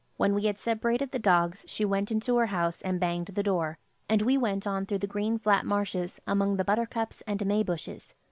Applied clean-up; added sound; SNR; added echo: none; none; none; none.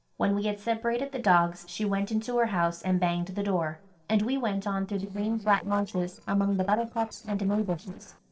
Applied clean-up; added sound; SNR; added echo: neural separator model SepFormer DNS4.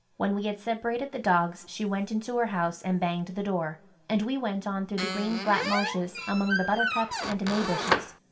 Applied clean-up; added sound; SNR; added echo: none; Squeak; 2 dB; reverberation time 0.5 s.